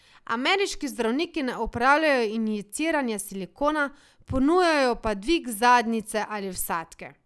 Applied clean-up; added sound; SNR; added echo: none; none; none; none.